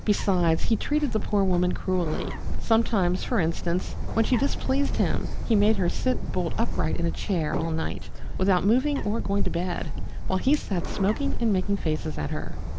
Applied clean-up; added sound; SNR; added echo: none; Bird; -2 dB; none.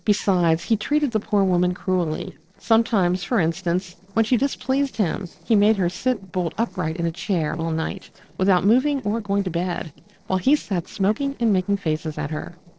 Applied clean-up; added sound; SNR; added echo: neural separator model SepFormer DNS4.